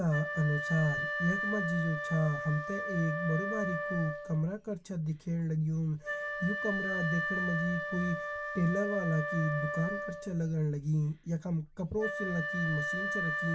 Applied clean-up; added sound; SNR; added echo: none; Wind instrument, woodwind instrument; 4 dB; reverberation time 0.1 s.